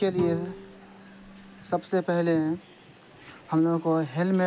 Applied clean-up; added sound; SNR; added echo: none; Bowed string instrument; 16 dB; none.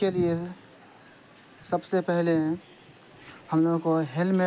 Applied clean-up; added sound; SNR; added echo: none; none; none; none.